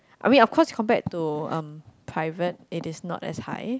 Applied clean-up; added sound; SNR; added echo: none; none; none; none.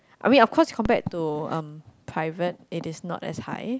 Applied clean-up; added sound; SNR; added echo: none; Fireworks; 19 dB; none.